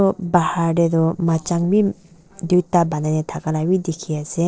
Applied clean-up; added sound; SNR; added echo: neural separator model SepFormer DNS4.